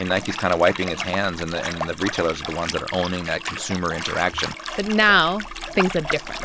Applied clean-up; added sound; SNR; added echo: none; Liquid; 8 dB; none.